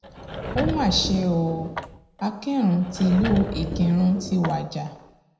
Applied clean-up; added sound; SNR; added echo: none; Sliding door / Wood; 8 dB; reverberation time 0.8 s.